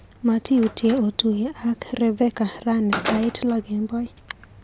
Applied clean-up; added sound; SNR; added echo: none; Slam; 13 dB; none.